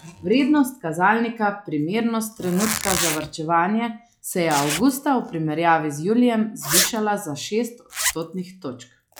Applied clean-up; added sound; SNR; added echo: classical method log-MMSE.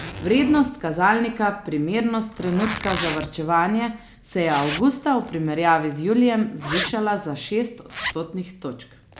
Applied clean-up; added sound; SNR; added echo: none; Zipper (clothing); 8 dB; none.